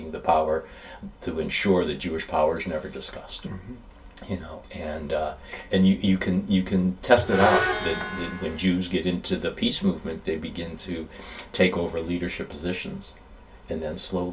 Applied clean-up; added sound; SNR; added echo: none; Screech; 4 dB; reverberation time 0.1 s.